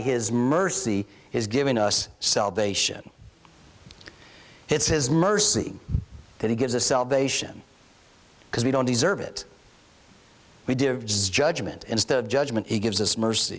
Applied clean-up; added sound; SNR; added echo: none; none; none; none.